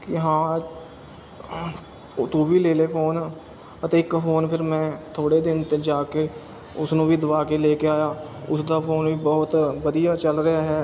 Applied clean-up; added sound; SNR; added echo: none; none; none; none.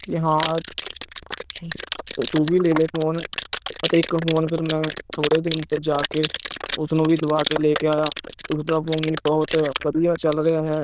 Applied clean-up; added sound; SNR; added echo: neural diffusion model UNIVERSE++.